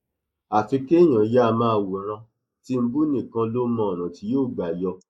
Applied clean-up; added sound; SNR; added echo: neural mask model Resemble Enhance denoiser.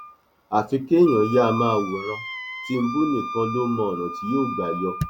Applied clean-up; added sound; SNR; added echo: none; Wind instrument, woodwind instrument; 9 dB; none.